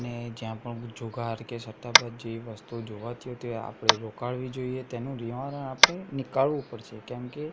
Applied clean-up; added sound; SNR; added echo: none; Tap; -2 dB; none.